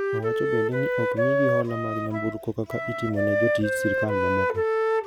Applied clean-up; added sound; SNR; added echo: none; Wind instrument, woodwind instrument; -4 dB; none.